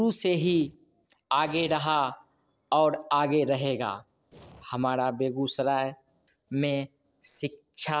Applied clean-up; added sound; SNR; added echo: neural separator model SepFormer DNS4.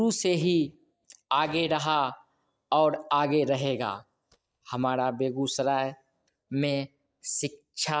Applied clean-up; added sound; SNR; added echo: neural mask model DeepFilterNet 3.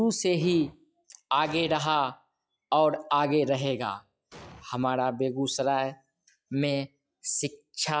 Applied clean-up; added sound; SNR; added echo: classical method log-MMSE.